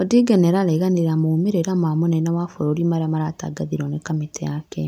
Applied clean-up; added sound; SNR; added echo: none; none; none; none.